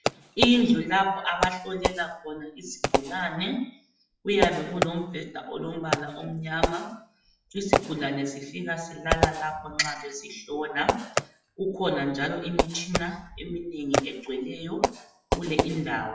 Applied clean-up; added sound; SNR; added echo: classical method WPE with log-MMSE.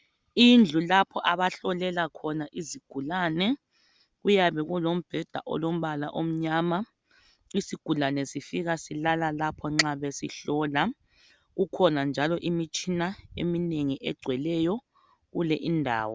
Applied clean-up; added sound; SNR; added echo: none; none; none; none.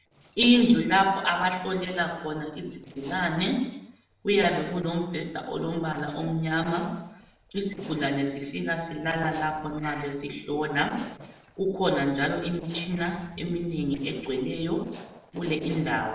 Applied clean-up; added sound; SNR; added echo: neural separator model SepFormer DNS4.